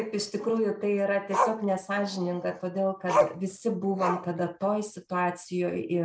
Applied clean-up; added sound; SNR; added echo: none; Growling; 5 dB; none.